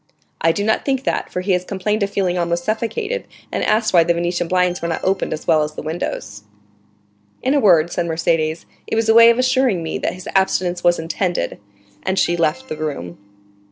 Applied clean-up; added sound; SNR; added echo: neural separator model SepFormer DNS4.